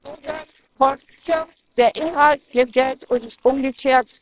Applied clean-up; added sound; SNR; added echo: neural separator model SepFormer WHAMR!.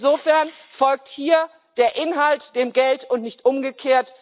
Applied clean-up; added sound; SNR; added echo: none; none; none; none.